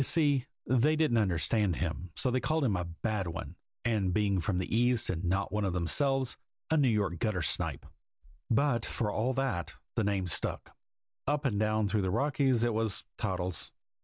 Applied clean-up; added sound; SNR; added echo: none; none; none; none.